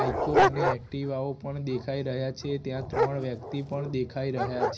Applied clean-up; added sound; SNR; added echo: none; Dog; -1 dB; reverberation time 0.5 s.